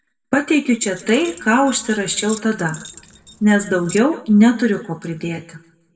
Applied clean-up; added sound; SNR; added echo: none; Keys jangling; 19 dB; reverberation time 0.6 s.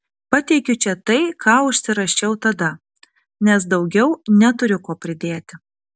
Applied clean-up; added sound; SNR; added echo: none; none; none; none.